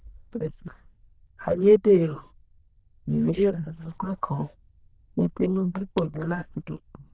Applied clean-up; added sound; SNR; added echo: neural diffusion model UNIVERSE++.